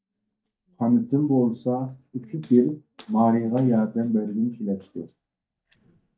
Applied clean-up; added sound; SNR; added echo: neural mask model DeepFilterNet 3.